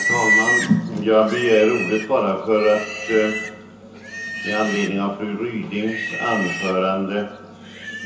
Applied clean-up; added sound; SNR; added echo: none; Livestock, farm animals, working animals; 5 dB; reverberation time 0.7 s.